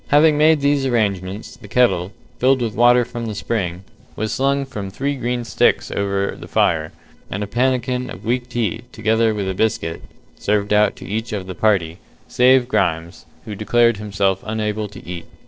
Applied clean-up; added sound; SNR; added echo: neural separator model SepFormer DNS4.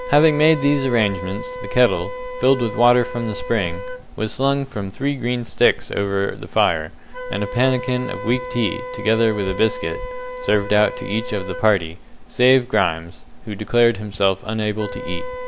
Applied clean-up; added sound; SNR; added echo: none; Wind instrument, woodwind instrument; 12 dB; none.